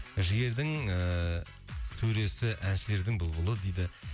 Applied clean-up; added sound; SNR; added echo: none; none; none; none.